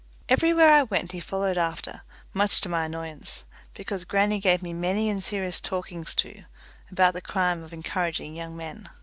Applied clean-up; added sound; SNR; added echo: none; none; none; none.